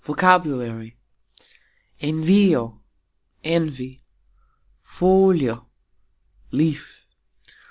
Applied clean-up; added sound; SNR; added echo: none; none; none; none.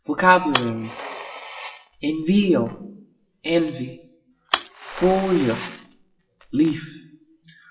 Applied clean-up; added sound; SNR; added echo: classical method WPE with log-MMSE.